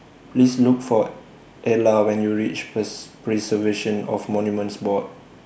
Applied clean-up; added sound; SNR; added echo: none; none; none; none.